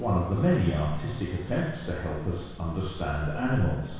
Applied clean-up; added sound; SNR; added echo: none; Chewing, mastication; 11 dB; reverberation time 1.1 s.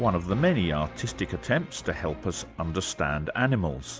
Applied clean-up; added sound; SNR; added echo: none; none; none; none.